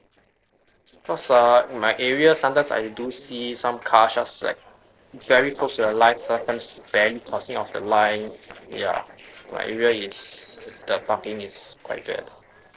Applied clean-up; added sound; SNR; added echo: neural separator model SepFormer DNS4.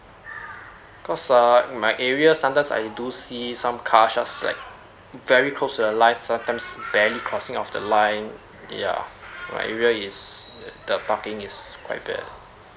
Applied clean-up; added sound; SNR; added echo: none; none; none; none.